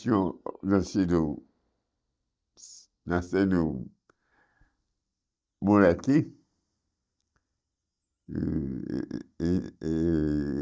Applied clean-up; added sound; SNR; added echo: neural mask model DeepFilterNet 3.